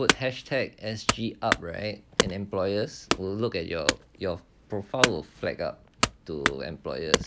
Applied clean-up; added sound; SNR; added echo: none; Wood / Domestic sounds, home sounds; -1 dB; none.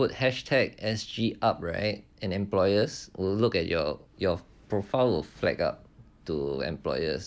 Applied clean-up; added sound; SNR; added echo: none; none; none; none.